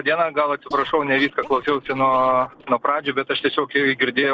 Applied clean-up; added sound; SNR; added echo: neural separator model SepFormer DNS4.